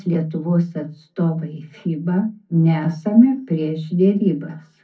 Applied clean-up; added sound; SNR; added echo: none; none; none; reverberation time 0.4 s.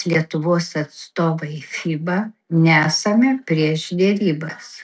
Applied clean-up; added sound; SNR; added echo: none; none; none; none.